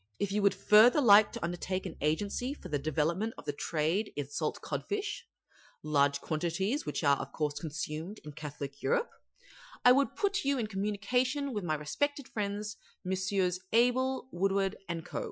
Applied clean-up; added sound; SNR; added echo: classical method Wiener filter.